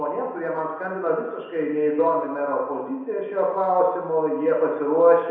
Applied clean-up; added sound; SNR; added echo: none; none; none; reverberation time 1.0 s.